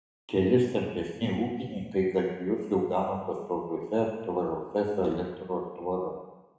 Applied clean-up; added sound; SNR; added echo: none; none; none; reverberation time 1.0 s.